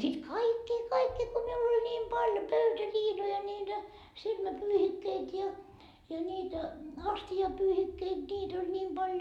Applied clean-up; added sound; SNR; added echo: none; none; none; none.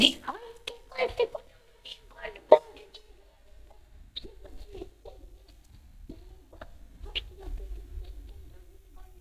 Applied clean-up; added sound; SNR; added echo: neural mask model DeepFilterNet 3.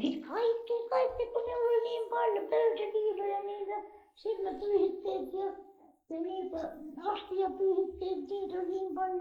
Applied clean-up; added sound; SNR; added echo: neural mask model Resemble Enhance denoiser.